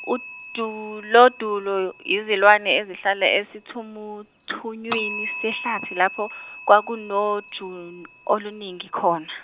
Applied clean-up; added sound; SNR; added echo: none; Bell; 15 dB; none.